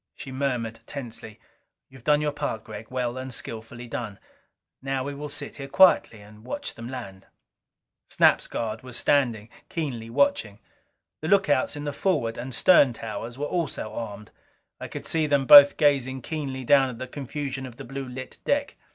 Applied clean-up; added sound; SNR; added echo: none; none; none; none.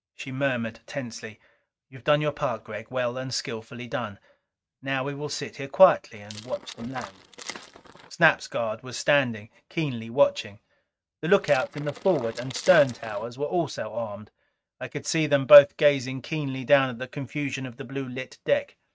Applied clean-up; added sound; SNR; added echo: neural mask model RNNoise.